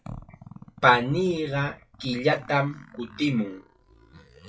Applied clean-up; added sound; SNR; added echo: classical method WPE with log-MMSE.